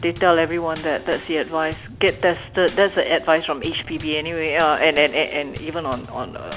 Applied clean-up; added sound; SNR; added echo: none; Bass drum / Snare drum / Drum kit; 17 dB; none.